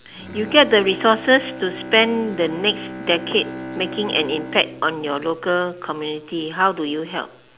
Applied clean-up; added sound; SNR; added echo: none; Bowed string instrument; 14 dB; none.